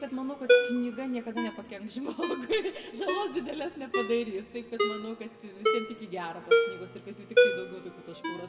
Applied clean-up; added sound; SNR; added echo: none; Ringtone; -4 dB; reverberation time 1.4 s.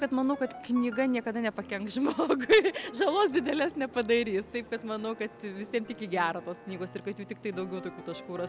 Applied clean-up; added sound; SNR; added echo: none; none; none; none.